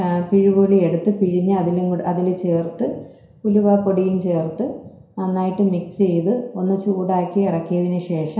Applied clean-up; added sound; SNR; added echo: none; none; none; reverberation time 0.7 s.